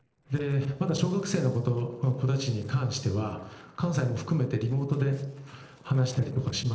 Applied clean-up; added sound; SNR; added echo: neural separator model SepFormer DNS4.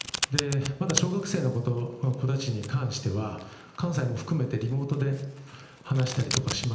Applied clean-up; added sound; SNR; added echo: none; Domestic sounds, home sounds; 9 dB; reverberation time 0.8 s.